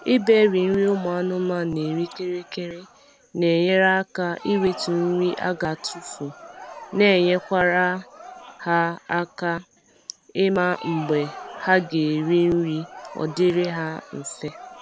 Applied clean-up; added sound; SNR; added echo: none; Crowd; 18 dB; none.